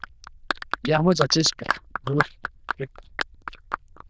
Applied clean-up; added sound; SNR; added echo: neural diffusion model UNIVERSE++.